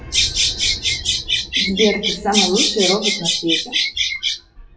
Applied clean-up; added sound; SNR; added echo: classical method WPE with log-MMSE.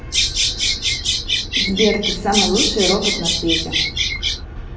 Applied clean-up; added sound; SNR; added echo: none; Bird vocalization, bird call, bird song; -2 dB; reverberation time 0.7 s.